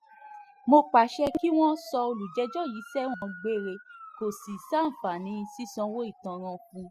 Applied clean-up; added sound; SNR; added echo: classical method spectral subtraction.